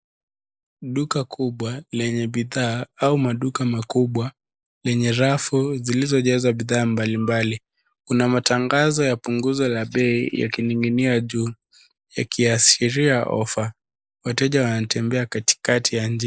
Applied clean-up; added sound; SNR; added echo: neural mask model Resemble Enhance denoiser.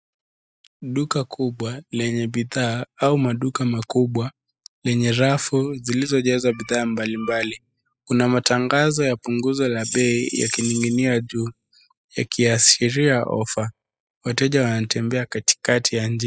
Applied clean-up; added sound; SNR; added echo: classical method spectral subtraction.